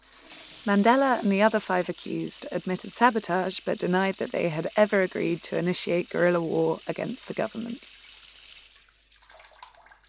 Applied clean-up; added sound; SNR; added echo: none; Sink (filling or washing) / Water tap, faucet; 14 dB; none.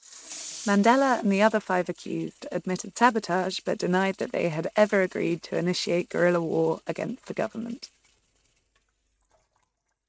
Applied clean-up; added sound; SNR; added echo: neural mask model RNNoise.